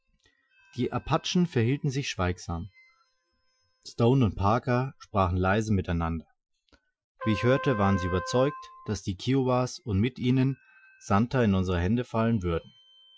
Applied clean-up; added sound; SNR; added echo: classical method Wiener filter.